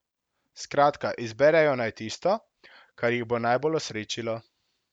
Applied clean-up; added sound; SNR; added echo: none; none; none; none.